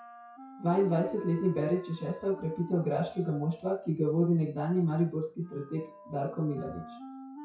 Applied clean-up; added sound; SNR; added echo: classical method WPE with log-MMSE.